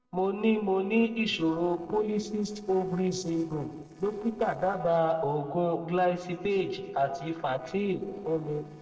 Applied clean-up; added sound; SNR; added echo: neural separator model SepFormer DNS4.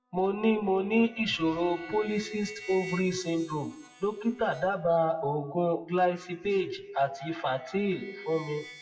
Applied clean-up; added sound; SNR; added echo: classical method WPE with log-MMSE.